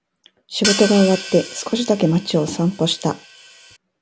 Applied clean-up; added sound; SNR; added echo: none; Hi-hat; 9 dB; none.